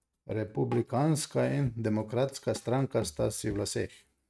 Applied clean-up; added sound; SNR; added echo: neural mask model RNNoise.